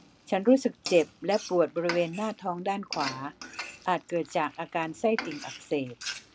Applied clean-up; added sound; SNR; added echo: none; Frying (food); 13 dB; none.